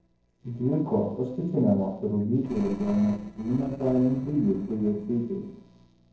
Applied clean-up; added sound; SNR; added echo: neural separator model SepFormer DNS4.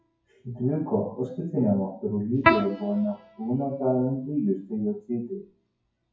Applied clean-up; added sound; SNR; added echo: classical method WPE with log-MMSE.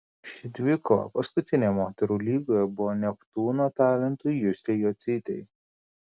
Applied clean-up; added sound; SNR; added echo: none; none; none; none.